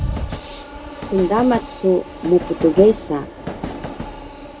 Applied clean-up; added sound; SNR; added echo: none; Train; 9 dB; none.